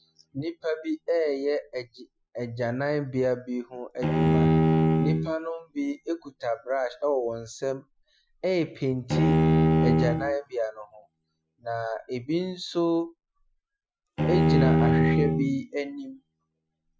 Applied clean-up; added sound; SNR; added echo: classical method Wiener filter.